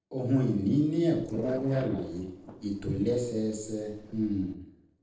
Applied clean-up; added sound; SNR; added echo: neural separator model SepFormer DNS4.